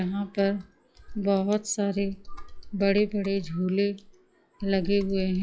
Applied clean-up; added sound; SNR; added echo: classical method log-MMSE.